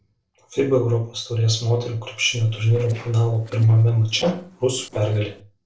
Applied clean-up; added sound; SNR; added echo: neural separator model SepFormer DNS4.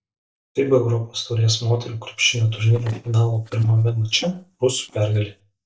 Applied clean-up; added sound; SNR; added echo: neural mask model DeepFilterNet 3.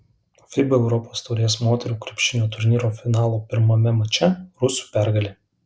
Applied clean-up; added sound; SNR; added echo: none; none; none; none.